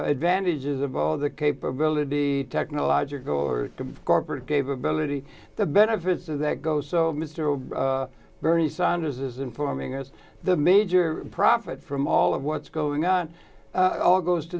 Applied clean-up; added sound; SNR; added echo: none; none; none; none.